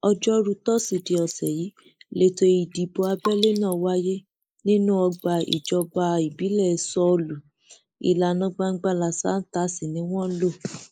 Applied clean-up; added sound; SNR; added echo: neural mask model Resemble Enhance denoiser.